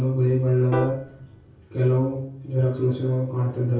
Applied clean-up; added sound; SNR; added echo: none; Piano; 13 dB; reverberation time 0.6 s.